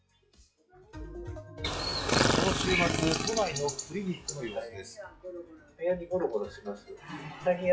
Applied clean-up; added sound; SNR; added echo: classical method log-MMSE.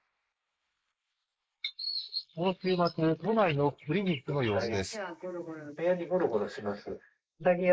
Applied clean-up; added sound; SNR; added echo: neural mask model Resemble Enhance denoiser.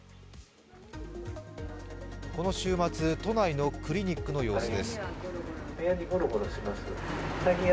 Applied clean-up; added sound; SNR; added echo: none; none; none; none.